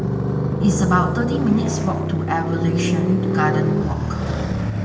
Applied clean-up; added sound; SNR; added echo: none; Motorcycle; -2 dB; reverberation time 0.9 s.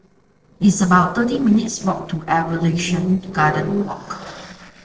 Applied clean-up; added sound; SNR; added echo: neural separator model SepFormer DNS4.